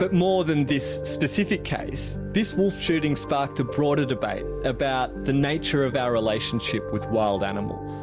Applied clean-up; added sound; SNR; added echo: none; none; none; none.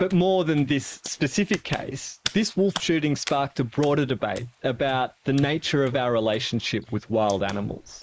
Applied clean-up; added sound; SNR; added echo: neural mask model Resemble Enhance denoiser.